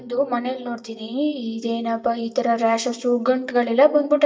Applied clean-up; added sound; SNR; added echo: neural mask model DeepFilterNet 3.